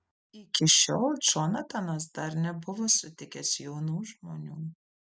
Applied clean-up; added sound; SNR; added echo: none; none; none; none.